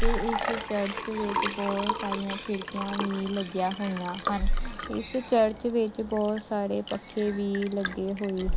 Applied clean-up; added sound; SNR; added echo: none; Liquid; 2 dB; none.